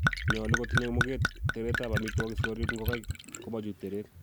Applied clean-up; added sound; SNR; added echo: none; Gurgling / Chink, clink / Liquid; -4 dB; none.